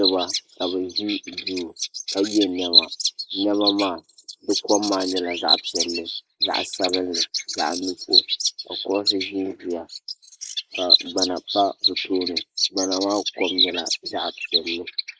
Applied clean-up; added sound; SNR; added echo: neural mask model Resemble Enhance denoiser.